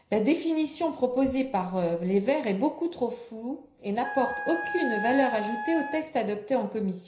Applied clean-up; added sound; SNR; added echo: none; Wind instrument, woodwind instrument; 6 dB; reverberation time 0.5 s.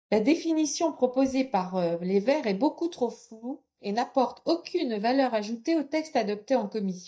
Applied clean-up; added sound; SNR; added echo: neural mask model DeepFilterNet 3.